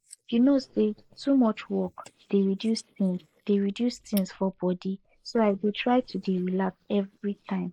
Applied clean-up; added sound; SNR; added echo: neural mask model Resemble Enhance denoiser.